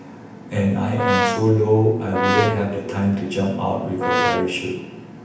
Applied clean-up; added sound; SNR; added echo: none; Brass instrument; 2 dB; reverberation time 0.9 s.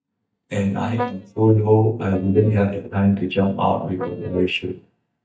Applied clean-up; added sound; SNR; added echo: neural mask model DeepFilterNet 3.